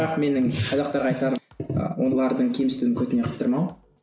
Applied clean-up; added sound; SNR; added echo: none; none; none; none.